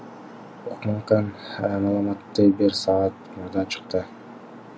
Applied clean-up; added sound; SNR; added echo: none; none; none; none.